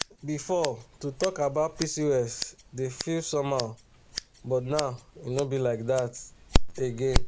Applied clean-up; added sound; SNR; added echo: none; Scissors; 1 dB; none.